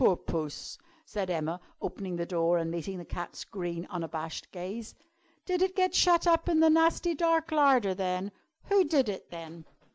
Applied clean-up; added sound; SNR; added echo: none; none; none; none.